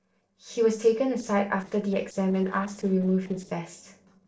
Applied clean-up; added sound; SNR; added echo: neural separator model SepFormer DNS4.